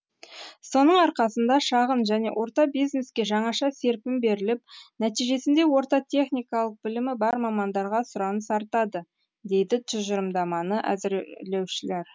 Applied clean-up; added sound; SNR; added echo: none; none; none; none.